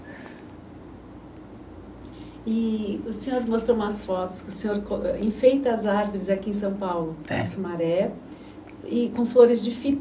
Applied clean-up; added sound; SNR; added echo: none; none; none; none.